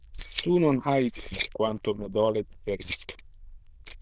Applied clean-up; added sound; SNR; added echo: neural diffusion model UNIVERSE++.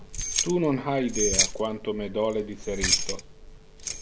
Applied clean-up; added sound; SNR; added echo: none; Keys jangling; 1 dB; none.